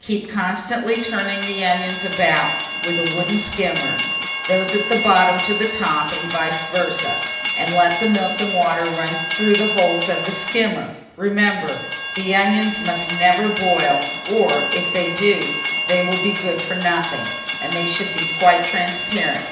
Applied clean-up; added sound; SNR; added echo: none; Train; 2 dB; reverberation time 0.8 s.